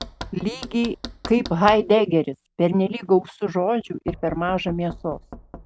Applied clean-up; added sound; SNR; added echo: none; Knock; 16 dB; none.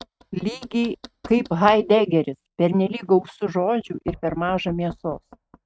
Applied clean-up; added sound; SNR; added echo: neural mask model RNNoise.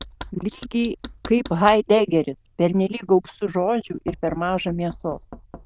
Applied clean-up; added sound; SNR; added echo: neural diffusion model UNIVERSE++.